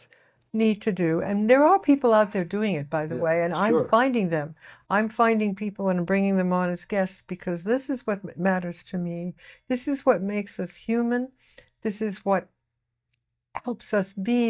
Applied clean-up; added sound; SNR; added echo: neural mask model DeepFilterNet 3.